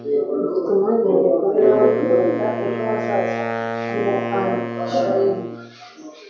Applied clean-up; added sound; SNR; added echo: none; Wind instrument, woodwind instrument; 8 dB; reverberation time 0.6 s.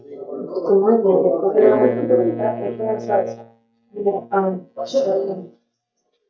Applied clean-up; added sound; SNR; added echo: neural mask model DeepFilterNet 3.